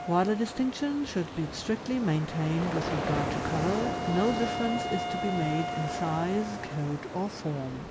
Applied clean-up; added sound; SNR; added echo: none; Wind instrument, woodwind instrument + Ocean; 4 dB; none.